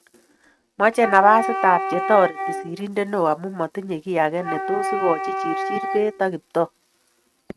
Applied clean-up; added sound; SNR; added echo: neural mask model RNNoise.